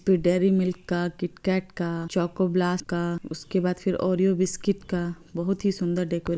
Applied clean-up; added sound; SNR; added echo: none; none; none; none.